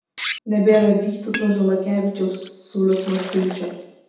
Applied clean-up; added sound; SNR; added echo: none; Liquid; 14 dB; reverberation time 0.8 s.